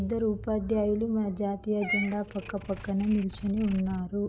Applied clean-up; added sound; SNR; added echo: none; Meow / Purr; 12 dB; none.